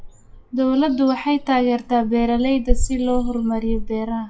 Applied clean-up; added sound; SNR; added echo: classical method WPE with log-MMSE.